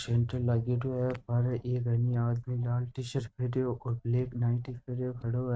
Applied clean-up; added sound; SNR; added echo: neural mask model RNNoise.